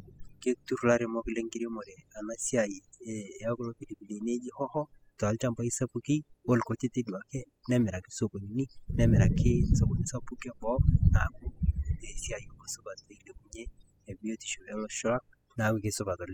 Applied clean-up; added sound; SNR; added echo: classical method spectral subtraction.